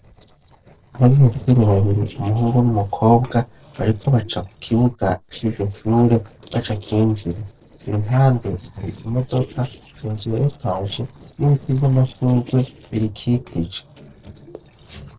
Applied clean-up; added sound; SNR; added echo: neural separator model SepFormer DNS4.